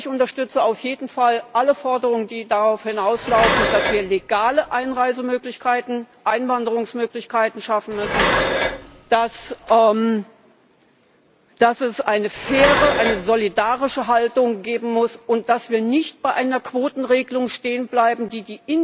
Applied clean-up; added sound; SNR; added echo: none; Dishes, pots, and pans; 2 dB; none.